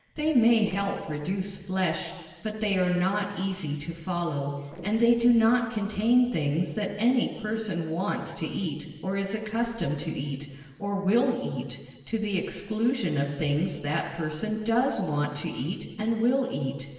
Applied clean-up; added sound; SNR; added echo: neural separator model SepFormer DNS4.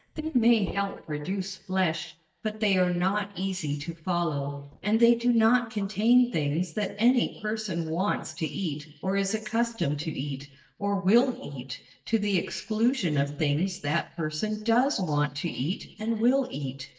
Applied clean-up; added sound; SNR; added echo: neural mask model DeepFilterNet 3.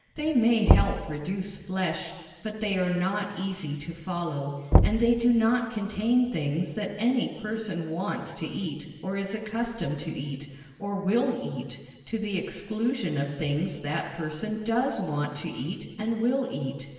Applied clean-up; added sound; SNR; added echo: none; Knock; -1 dB; reverberation time 1.4 s.